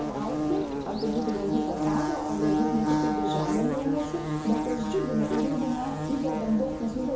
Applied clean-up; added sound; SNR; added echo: none; Buzz / Bird; 0 dB; reverberation time 0.6 s.